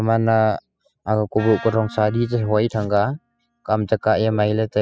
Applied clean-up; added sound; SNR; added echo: classical method spectral subtraction.